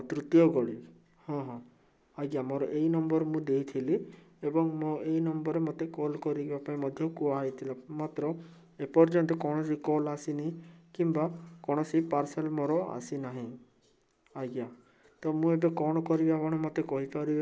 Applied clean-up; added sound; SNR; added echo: none; none; none; none.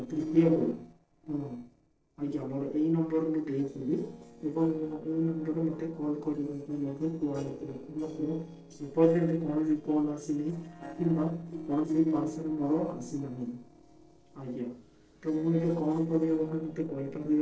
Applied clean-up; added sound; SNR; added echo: neural separator model SepFormer DNS4.